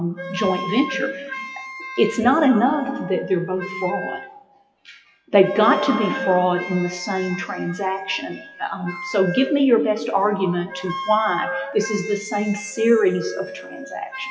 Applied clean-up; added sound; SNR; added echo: classical method WPE with log-MMSE.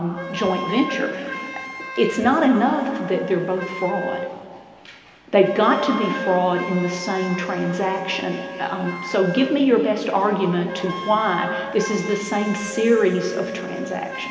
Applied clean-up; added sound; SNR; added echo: none; Wind instrument, woodwind instrument; 10 dB; reverberation time 2.5 s.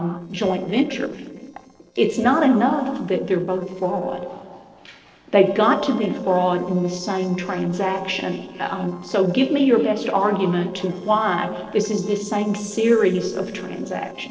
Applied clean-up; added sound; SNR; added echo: neural separator model SepFormer DNS4.